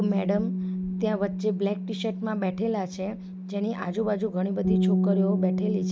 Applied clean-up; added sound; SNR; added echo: none; Bass guitar; -1 dB; none.